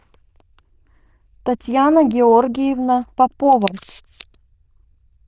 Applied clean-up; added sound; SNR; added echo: neural diffusion model UNIVERSE++.